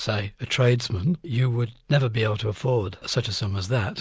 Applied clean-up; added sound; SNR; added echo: none; none; none; none.